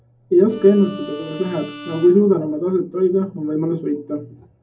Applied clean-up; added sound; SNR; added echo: none; Bowed string instrument; 18 dB; reverberation time 0.4 s.